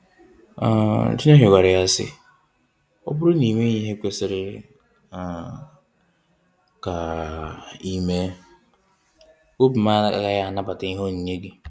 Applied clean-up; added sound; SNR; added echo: none; none; none; none.